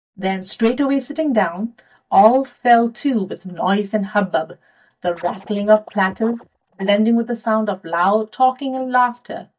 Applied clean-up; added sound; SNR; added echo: neural mask model DeepFilterNet 3.